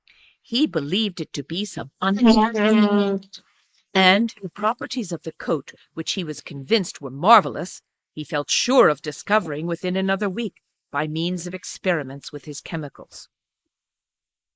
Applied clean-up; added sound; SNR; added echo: neural mask model Resemble Enhance denoiser.